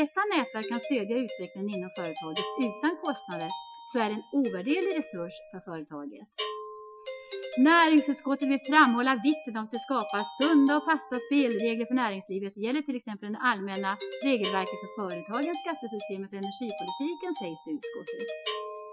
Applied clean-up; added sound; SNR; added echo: classical method Wiener filter.